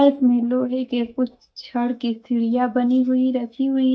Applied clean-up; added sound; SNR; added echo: neural mask model DeepFilterNet 3.